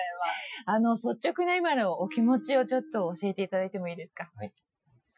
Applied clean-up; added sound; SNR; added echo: classical method Wiener filter.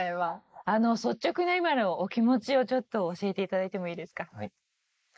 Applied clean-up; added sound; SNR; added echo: neural mask model Resemble Enhance denoiser.